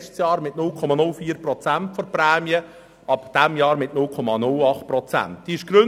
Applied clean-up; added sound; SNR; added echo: none; none; none; none.